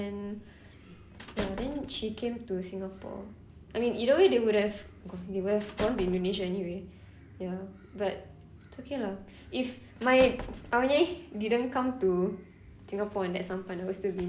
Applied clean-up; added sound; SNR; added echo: none; Squeak / Slam / Human group actions; 16 dB; none.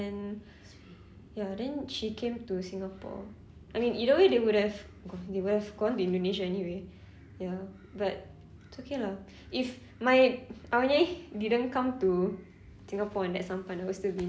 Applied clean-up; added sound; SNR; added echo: none; none; none; none.